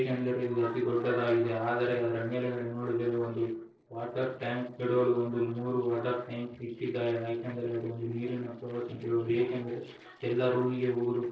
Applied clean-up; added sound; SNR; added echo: neural separator model SepFormer DNS4.